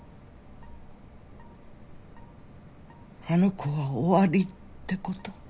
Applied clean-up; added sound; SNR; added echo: none; none; none; none.